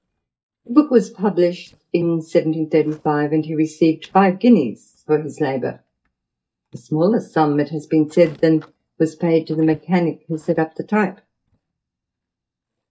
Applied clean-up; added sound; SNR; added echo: neural mask model DeepFilterNet 3.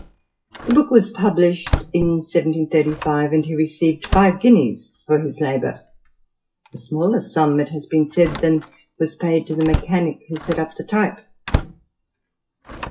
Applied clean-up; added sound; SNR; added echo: classical method WPE with log-MMSE.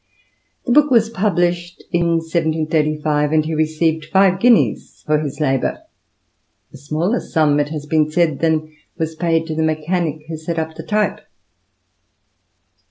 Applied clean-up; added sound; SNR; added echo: none; none; none; none.